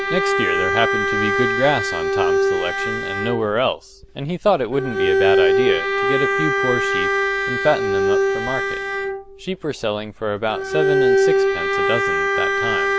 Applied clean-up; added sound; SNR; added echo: none; Bowed string instrument; -4 dB; none.